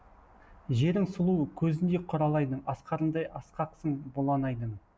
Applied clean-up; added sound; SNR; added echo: none; none; none; none.